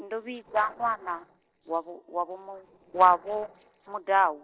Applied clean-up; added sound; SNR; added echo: neural separator model SepFormer DNS4.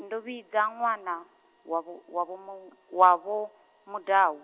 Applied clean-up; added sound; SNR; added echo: none; none; none; none.